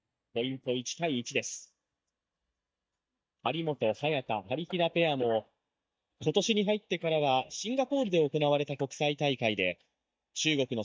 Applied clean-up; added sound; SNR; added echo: neural mask model DeepFilterNet 3.